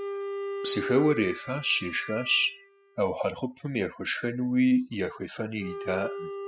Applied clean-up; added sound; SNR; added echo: classical method spectral subtraction.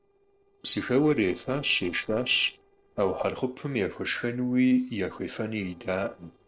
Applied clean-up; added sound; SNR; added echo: neural separator model SepFormer DNS4.